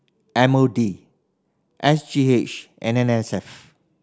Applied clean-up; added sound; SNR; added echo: none; none; none; none.